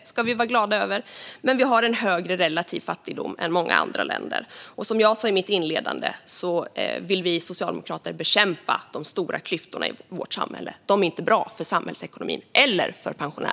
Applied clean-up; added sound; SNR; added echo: none; none; none; none.